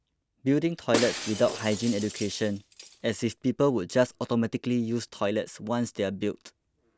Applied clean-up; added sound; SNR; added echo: none; Shatter; 8 dB; none.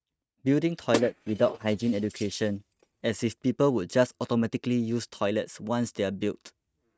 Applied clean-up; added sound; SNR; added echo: neural mask model RNNoise.